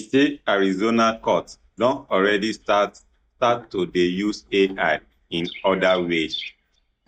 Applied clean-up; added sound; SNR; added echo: neural mask model DeepFilterNet 3.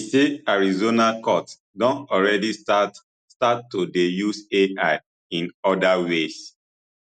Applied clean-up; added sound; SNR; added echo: none; none; none; none.